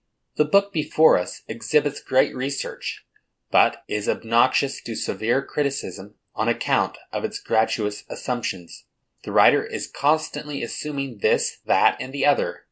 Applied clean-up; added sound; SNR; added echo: none; none; none; none.